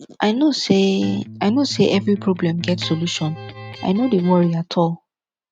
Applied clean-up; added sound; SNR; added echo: neural mask model RNNoise.